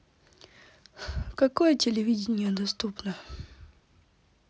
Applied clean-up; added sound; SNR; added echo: none; none; none; none.